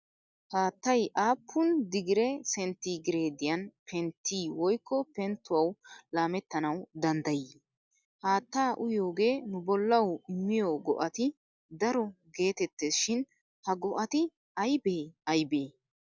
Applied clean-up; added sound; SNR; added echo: none; none; none; none.